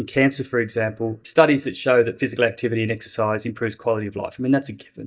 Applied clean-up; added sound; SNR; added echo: neural mask model DeepFilterNet 3.